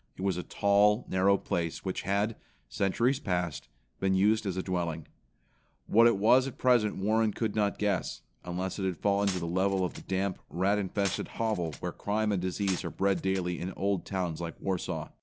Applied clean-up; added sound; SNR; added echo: none; Glass; 15 dB; none.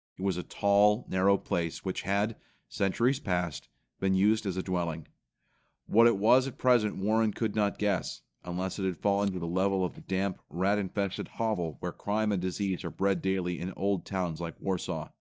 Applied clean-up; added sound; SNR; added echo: neural mask model DeepFilterNet 3.